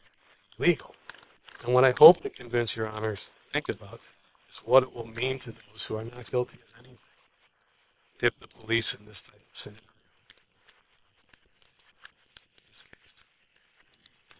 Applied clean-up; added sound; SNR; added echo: neural separator model SepFormer WHAM!.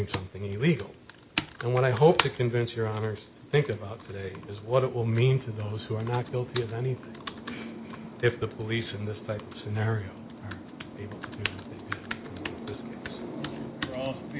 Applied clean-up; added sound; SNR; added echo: none; Computer keyboard; 9 dB; none.